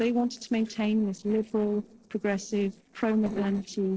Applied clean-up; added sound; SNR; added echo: neural separator model SepFormer DNS4.